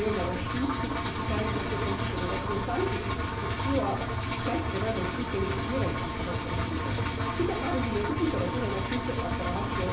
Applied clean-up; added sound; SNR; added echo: none; Engine; -3 dB; reverberation time 0.7 s.